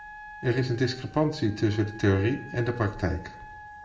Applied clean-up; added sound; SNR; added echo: none; Wind instrument, woodwind instrument; 17 dB; reverberation time 0.4 s.